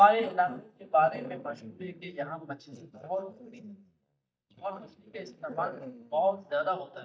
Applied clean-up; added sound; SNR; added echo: neural mask model DeepFilterNet 3.